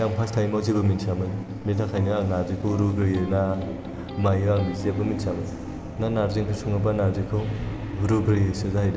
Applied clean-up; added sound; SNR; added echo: none; Electric guitar; 16 dB; none.